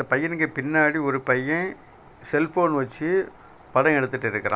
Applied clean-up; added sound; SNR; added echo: none; none; none; none.